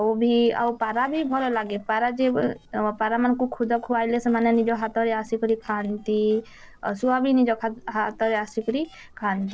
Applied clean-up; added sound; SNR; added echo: neural separator model SepFormer DNS4.